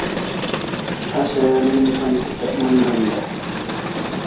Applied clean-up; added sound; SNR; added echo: none; Crowd; 4 dB; reverberation time 0.6 s.